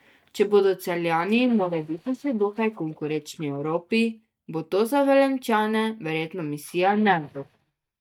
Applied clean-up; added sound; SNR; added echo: neural mask model DeepFilterNet 3.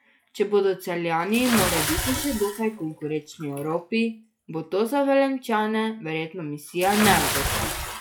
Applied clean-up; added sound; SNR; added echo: classical method log-MMSE.